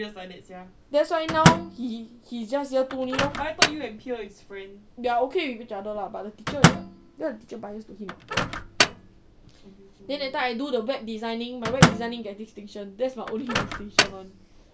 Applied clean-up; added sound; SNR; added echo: none; Microwave oven; -2 dB; none.